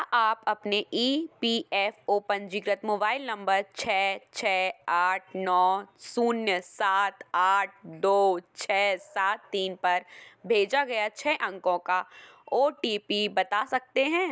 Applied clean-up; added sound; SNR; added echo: none; none; none; none.